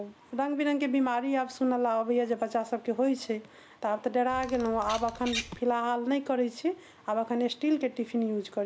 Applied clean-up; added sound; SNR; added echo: none; Bird vocalization, bird call, bird song; 10 dB; none.